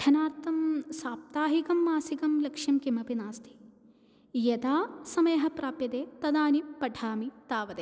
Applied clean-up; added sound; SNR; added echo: none; none; none; none.